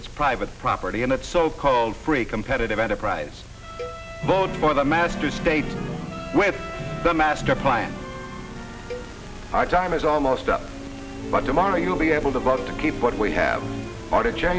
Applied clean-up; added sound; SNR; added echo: none; Cowbell; 20 dB; none.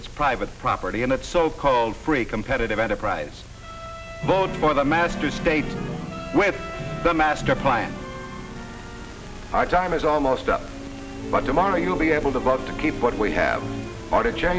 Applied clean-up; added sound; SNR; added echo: none; none; none; none.